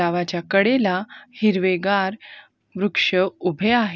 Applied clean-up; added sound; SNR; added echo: none; none; none; none.